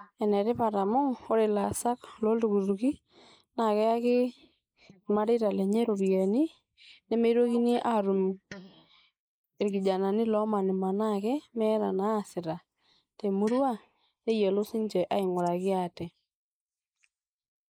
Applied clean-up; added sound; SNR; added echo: neural mask model Resemble Enhance denoiser.